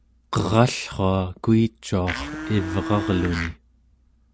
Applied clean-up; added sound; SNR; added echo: none; Domestic sounds, home sounds; 6 dB; none.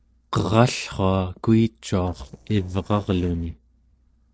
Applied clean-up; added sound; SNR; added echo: neural separator model SepFormer DNS4.